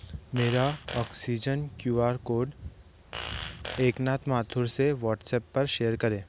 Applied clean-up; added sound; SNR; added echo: none; Fart; 12 dB; none.